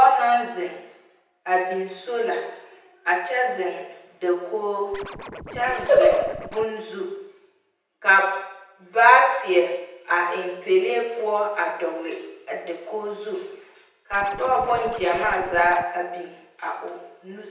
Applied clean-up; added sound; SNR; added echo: none; Scratching (performance technique); 14 dB; reverberation time 0.9 s.